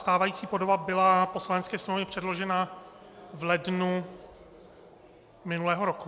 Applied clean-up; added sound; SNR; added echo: none; none; none; none.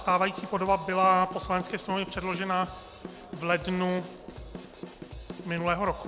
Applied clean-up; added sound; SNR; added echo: none; Drum / Drum kit; 15 dB; none.